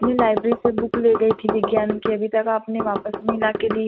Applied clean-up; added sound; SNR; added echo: neural mask model RNNoise.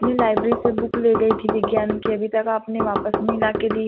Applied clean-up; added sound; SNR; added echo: none; Knock; 3 dB; none.